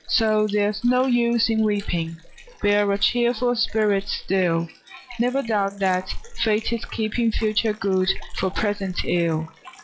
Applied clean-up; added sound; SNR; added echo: classical method log-MMSE.